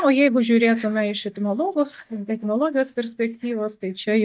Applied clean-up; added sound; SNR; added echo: neural mask model DeepFilterNet 3.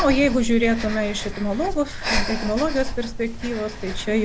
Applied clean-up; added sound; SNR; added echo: none; Breathing; 4 dB; none.